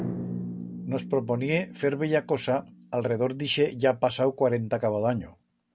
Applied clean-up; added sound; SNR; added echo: none; Drum; 13 dB; none.